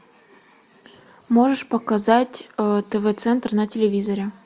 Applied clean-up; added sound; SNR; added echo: none; none; none; none.